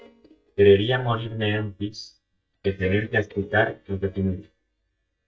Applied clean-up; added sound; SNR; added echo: neural mask model DeepFilterNet 3.